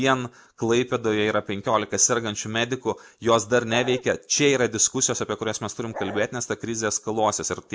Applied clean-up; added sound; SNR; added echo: none; Bark; 10 dB; none.